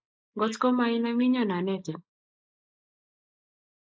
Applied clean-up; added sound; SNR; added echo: neural mask model Resemble Enhance denoiser.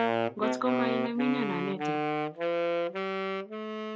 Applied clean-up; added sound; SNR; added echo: none; Wind instrument, woodwind instrument; -4 dB; none.